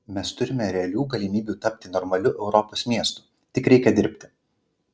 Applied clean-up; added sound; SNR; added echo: none; none; none; none.